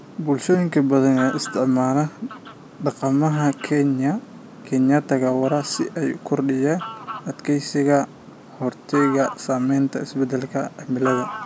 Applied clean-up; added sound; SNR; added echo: none; Fowl; 14 dB; none.